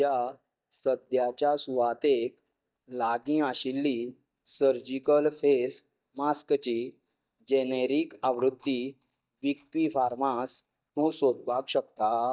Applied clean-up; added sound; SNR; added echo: neural mask model DeepFilterNet 3.